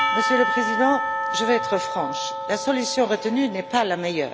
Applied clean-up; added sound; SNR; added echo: none; Church bell / Percussion; 3 dB; none.